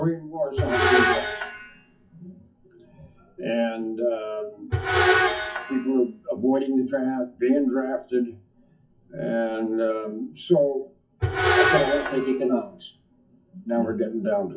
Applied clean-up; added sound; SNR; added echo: classical method WPE with log-MMSE.